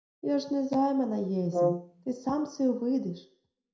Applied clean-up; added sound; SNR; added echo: none; Brass instrument; 1 dB; reverberation time 0.5 s.